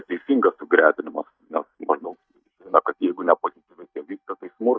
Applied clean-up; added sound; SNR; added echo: neural mask model DeepFilterNet 3.